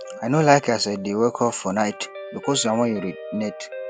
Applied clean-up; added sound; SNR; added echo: none; Guitar; 15 dB; none.